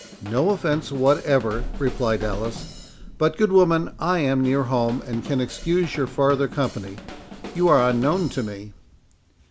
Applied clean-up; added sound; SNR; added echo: none; Drum kit + Thunder; 13 dB; none.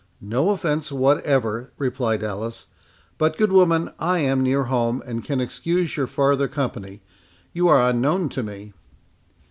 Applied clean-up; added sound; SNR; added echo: none; none; none; none.